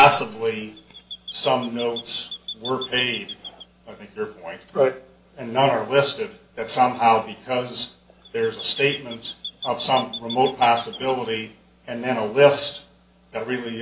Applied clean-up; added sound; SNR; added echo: none; Chirp, tweet; 13 dB; reverberation time 0.4 s.